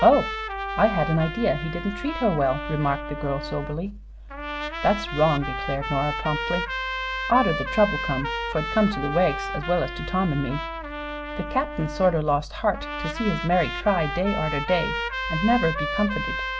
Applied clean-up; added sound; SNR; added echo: none; Trumpet; 6 dB; none.